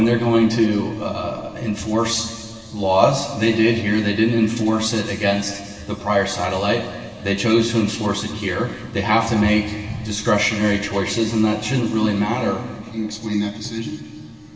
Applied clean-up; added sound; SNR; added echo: none; none; none; reverberation time 2.7 s.